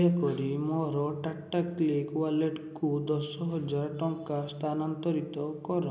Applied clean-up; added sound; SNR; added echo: none; none; none; none.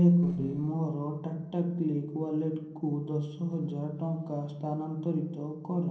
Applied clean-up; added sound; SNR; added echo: neural separator model SepFormer DNS4.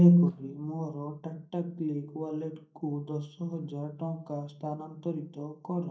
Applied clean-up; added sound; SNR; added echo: neural mask model DeepFilterNet 3.